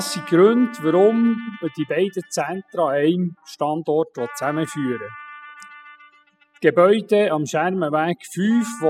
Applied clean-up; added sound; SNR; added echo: classical method spectral subtraction.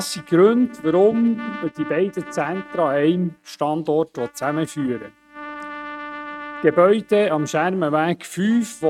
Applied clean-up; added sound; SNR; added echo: neural mask model RNNoise.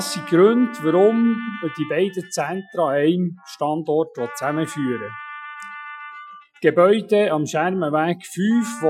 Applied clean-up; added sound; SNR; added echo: classical method Wiener filter.